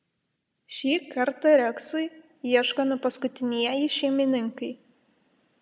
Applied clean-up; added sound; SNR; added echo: none; none; none; none.